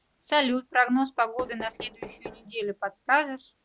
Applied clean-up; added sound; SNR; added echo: none; Knock; 18 dB; none.